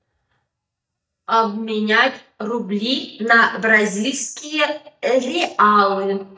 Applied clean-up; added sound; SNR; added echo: neural mask model DeepFilterNet 3.